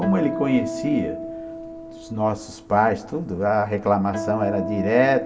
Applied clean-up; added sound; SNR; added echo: none; Acoustic guitar; 9 dB; reverberation time 1.9 s.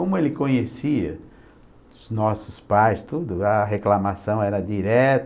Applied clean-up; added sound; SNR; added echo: none; none; none; none.